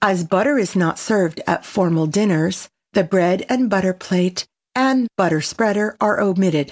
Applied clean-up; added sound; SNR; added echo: none; none; none; none.